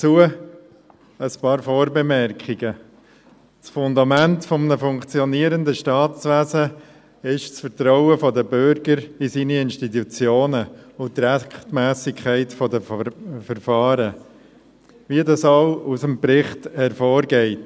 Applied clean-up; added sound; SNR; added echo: none; none; none; none.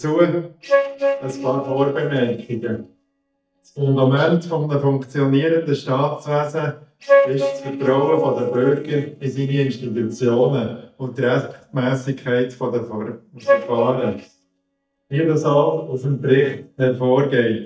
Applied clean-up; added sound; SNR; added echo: neural mask model DeepFilterNet 3.